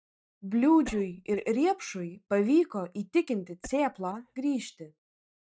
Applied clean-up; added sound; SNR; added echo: neural mask model DeepFilterNet 3.